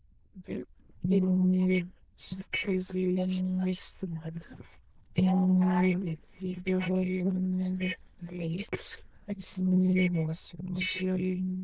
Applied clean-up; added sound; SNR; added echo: neural diffusion model UNIVERSE++.